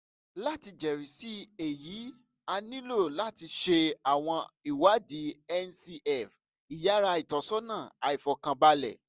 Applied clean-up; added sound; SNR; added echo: none; none; none; none.